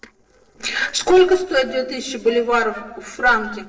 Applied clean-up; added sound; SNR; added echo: neural separator model SepFormer DNS4.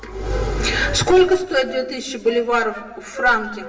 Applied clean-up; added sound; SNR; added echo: none; Wind instrument, woodwind instrument; 17 dB; reverberation time 0.9 s.